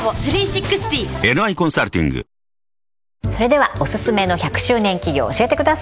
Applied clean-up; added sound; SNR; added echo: none; none; none; none.